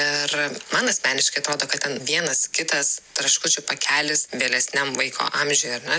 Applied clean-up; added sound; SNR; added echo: none; none; none; none.